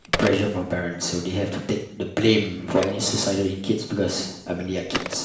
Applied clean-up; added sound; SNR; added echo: none; Telephone; 11 dB; reverberation time 0.7 s.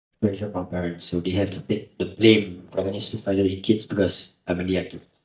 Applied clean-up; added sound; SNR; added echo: neural mask model DeepFilterNet 3.